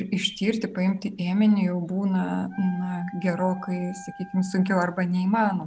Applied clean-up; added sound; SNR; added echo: none; Wind instrument, woodwind instrument; 19 dB; none.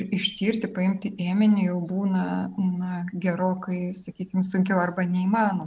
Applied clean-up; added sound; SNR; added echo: none; none; none; none.